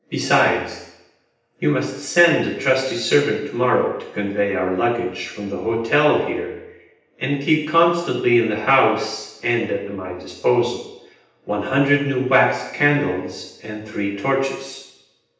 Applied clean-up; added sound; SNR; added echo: none; none; none; reverberation time 0.9 s.